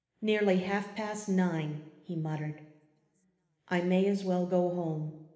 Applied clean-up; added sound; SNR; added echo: none; none; none; reverberation time 1.1 s.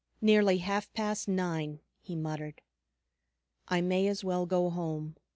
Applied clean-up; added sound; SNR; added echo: none; none; none; none.